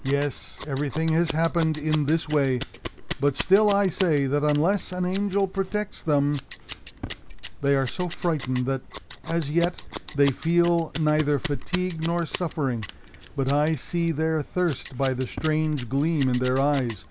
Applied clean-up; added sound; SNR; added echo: none; Scissors; 13 dB; none.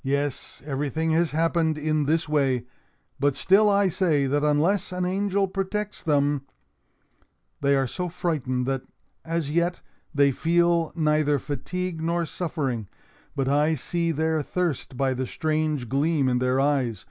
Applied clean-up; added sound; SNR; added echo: none; none; none; none.